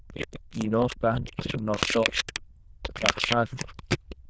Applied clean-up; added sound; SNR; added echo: neural diffusion model UNIVERSE++.